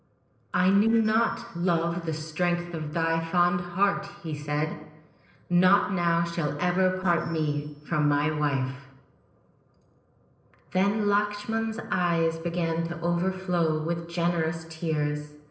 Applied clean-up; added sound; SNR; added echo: neural separator model SepFormer DNS4.